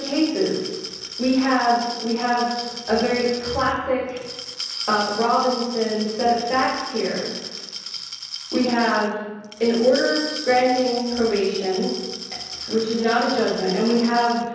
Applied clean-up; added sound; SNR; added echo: none; Glass; 11 dB; reverberation time 1.1 s.